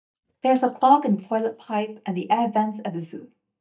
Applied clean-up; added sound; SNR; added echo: neural mask model DeepFilterNet 3.